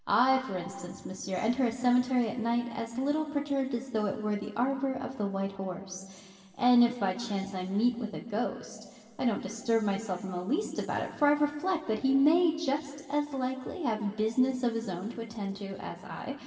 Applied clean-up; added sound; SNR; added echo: none; none; none; reverberation time 2.4 s.